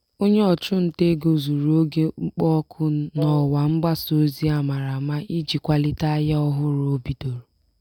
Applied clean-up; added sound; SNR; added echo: none; Wind instrument, woodwind instrument; 13 dB; none.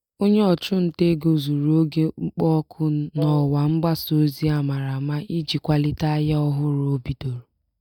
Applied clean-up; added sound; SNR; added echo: neural mask model DeepFilterNet 3.